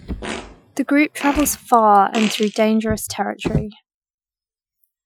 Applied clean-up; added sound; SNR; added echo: classical method Wiener filter.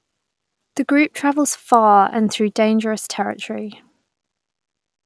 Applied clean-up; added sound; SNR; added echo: none; none; none; none.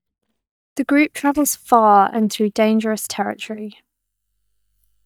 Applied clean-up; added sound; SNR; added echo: neural mask model DeepFilterNet 3.